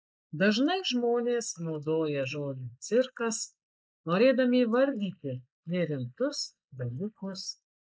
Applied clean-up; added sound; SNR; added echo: neural mask model Resemble Enhance denoiser.